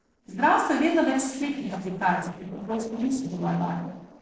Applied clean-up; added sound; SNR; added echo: neural separator model SepFormer DNS4.